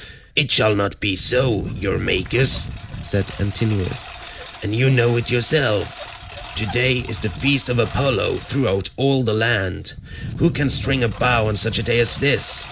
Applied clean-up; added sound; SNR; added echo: none; Engine; 12 dB; none.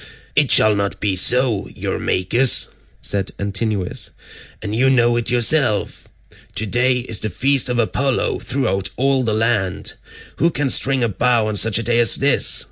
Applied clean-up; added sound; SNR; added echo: none; none; none; none.